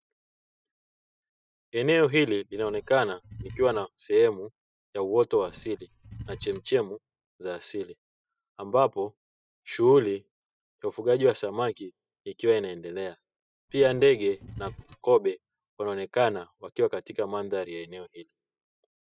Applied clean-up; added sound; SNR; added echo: classical method spectral subtraction.